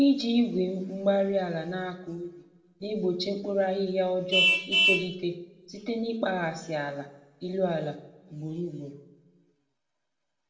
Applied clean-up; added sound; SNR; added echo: none; Vehicle horn, car horn, honking; 4 dB; reverberation time 0.9 s.